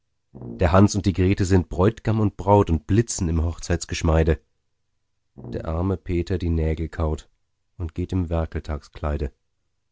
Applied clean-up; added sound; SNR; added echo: none; Brass instrument; 19 dB; none.